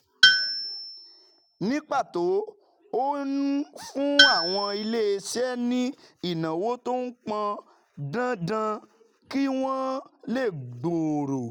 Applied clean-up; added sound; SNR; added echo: none; Tools; -1 dB; none.